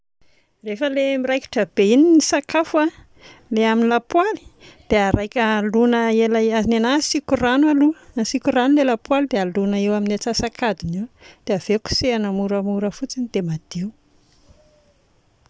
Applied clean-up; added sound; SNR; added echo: none; none; none; none.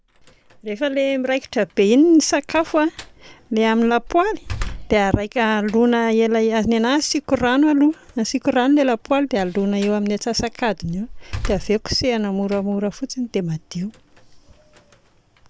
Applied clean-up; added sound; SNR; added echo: none; Slam; 17 dB; none.